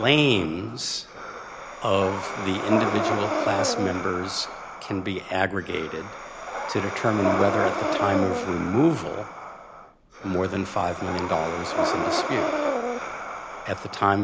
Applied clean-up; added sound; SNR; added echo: none; Breathing; 3 dB; none.